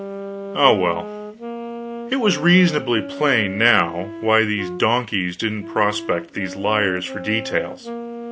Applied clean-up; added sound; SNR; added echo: none; Wind instrument, woodwind instrument; 11 dB; none.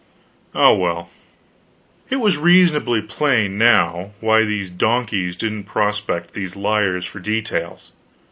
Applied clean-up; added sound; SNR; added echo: none; none; none; none.